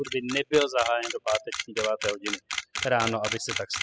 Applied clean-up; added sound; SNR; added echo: classical method spectral subtraction.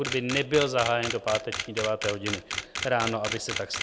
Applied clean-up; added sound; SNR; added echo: none; Camera; 6 dB; none.